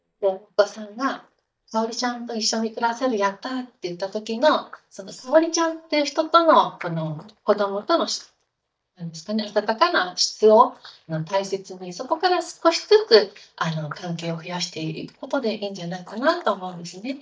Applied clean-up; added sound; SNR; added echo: neural mask model DeepFilterNet 3.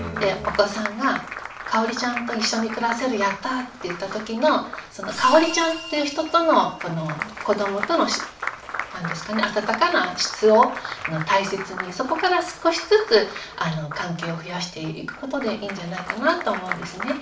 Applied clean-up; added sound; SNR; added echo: none; Applause; 11 dB; reverberation time 0.4 s.